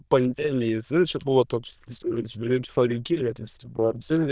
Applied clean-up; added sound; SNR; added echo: neural diffusion model UNIVERSE++.